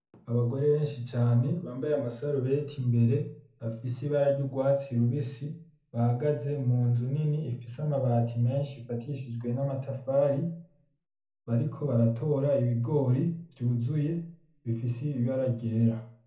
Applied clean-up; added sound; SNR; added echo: none; none; none; reverberation time 0.6 s.